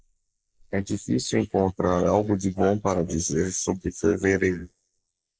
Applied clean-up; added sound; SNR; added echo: neural mask model Resemble Enhance denoiser.